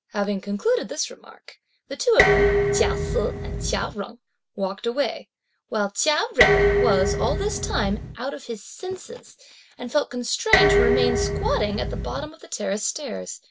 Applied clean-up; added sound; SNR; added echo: none; Dishes, pots, and pans; -3 dB; none.